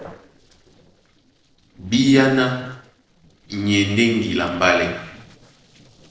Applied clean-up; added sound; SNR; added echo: neural separator model SepFormer DNS4.